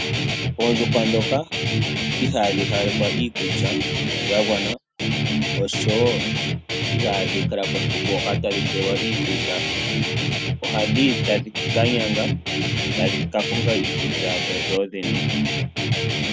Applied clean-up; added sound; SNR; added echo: none; Guitar; -3 dB; none.